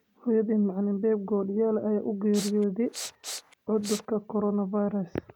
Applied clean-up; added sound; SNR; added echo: none; Respiratory sounds; 12 dB; none.